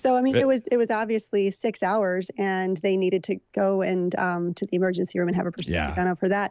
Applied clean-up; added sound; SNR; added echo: none; none; none; none.